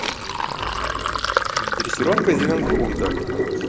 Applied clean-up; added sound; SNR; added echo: none; Sink (filling or washing); -4 dB; none.